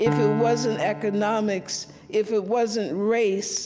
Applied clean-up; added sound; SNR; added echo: none; Piano; 9 dB; none.